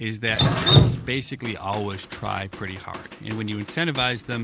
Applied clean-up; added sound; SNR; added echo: none; Drip; -3 dB; none.